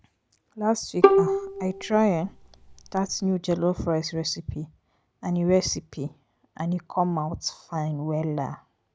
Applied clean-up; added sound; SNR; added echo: none; Bowed string instrument; -3 dB; none.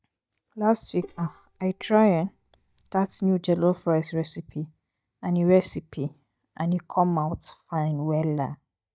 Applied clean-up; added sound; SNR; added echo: neural mask model DeepFilterNet 3.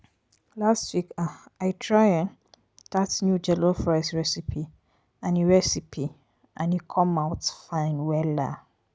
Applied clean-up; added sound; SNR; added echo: none; none; none; none.